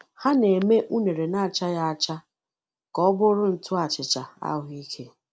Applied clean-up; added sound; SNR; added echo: none; none; none; none.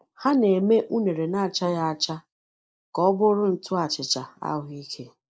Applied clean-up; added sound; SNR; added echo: neural mask model Resemble Enhance denoiser.